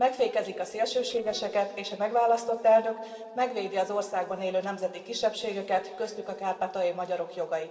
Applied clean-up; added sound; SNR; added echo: neural separator model SepFormer DNS4.